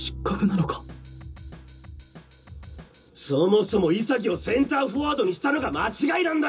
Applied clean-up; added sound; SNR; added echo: none; Drum kit; 19 dB; reverberation time 0.2 s.